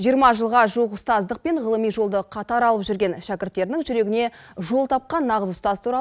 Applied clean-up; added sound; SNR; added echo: none; none; none; none.